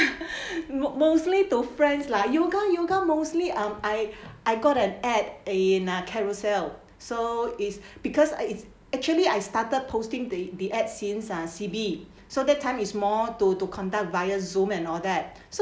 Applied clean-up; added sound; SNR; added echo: none; none; none; none.